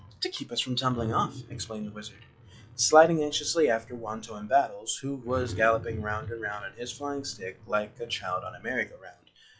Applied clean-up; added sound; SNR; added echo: classical method log-MMSE.